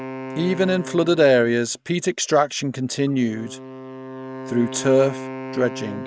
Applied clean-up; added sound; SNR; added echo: none; Wind instrument, woodwind instrument; 13 dB; none.